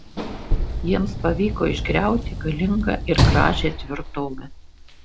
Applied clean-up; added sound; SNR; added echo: none; Sliding door / Slam; 0 dB; none.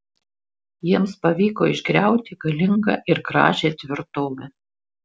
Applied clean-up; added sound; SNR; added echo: none; none; none; none.